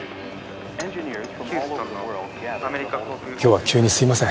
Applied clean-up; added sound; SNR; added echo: none; none; none; none.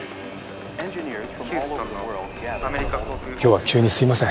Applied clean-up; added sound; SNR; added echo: none; Subway, metro, underground; 13 dB; none.